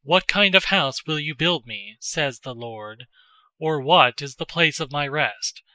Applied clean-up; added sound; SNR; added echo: neural mask model Resemble Enhance denoiser.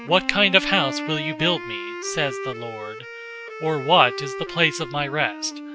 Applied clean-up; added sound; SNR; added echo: none; Wind instrument, woodwind instrument; 9 dB; none.